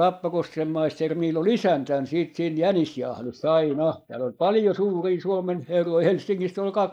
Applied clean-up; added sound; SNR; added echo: neural mask model Resemble Enhance denoiser.